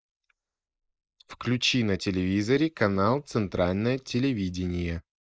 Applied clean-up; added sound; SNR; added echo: neural mask model Resemble Enhance denoiser.